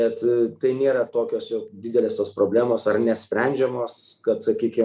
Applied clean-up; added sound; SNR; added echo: none; none; none; none.